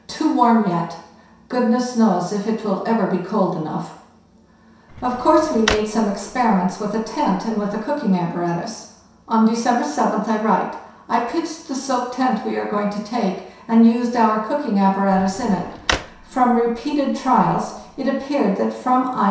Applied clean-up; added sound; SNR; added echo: none; Drawer open or close; 12 dB; reverberation time 0.7 s.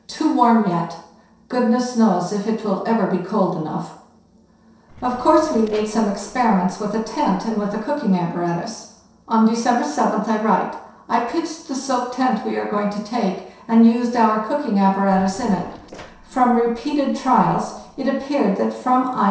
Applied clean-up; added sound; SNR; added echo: neural separator model SepFormer DNS4.